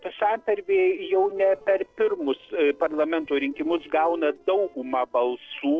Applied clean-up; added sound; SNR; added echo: neural separator model SepFormer DNS4.